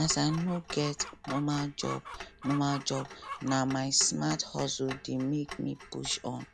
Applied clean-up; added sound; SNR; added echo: none; Clock + Chicken, rooster; 12 dB; none.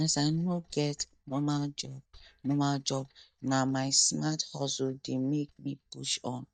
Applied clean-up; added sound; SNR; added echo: neural mask model DeepFilterNet 3.